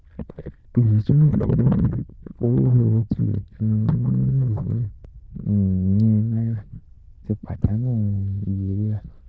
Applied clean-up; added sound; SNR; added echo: neural diffusion model UNIVERSE++.